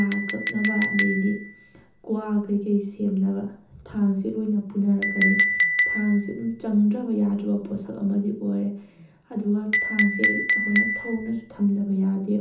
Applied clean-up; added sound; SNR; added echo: none; Chink, clink; 3 dB; reverberation time 0.6 s.